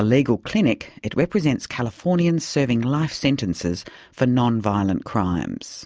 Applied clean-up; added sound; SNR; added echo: none; none; none; none.